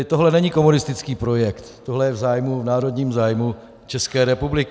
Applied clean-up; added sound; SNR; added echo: none; none; none; none.